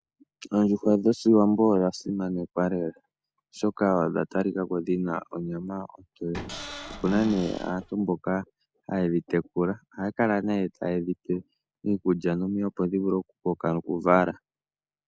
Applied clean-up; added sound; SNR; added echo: none; Cupboard open or close / Door; 11 dB; none.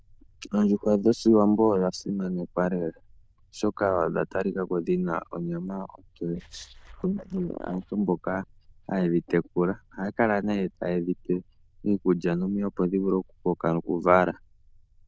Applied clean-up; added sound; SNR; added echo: neural diffusion model UNIVERSE++.